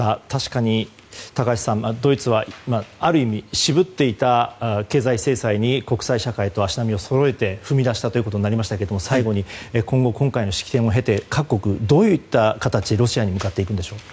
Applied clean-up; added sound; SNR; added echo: none; none; none; none.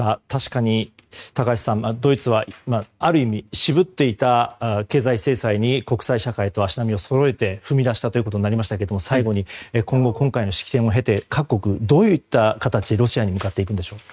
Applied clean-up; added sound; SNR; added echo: neural mask model RNNoise.